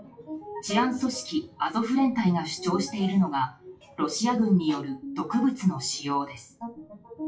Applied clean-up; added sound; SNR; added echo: classical method WPE with log-MMSE.